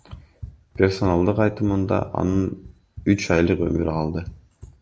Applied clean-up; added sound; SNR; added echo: none; Run; 19 dB; none.